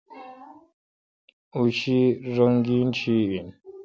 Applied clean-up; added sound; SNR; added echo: none; none; none; none.